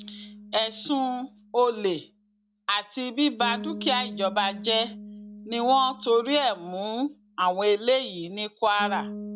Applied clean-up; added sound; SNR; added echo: none; Bass guitar; 14 dB; none.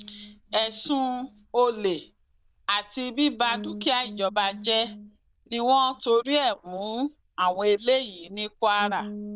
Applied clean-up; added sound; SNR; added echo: neural diffusion model UNIVERSE++.